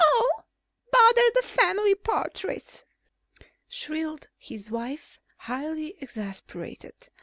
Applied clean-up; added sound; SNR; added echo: none; none; none; none.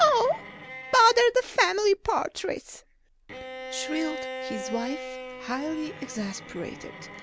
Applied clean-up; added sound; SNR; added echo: none; Bowed string instrument; 13 dB; none.